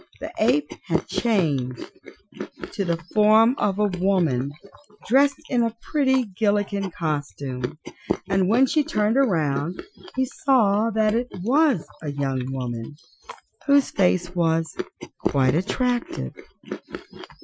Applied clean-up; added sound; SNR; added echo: classical method Wiener filter.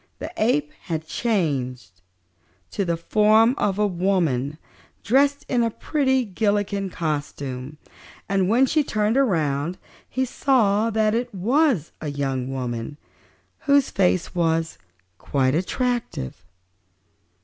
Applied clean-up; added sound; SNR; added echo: none; none; none; none.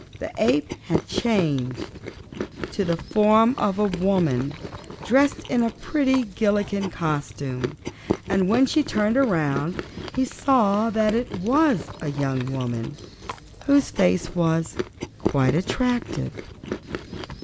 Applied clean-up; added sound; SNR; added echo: none; Chewing, mastication; 10 dB; none.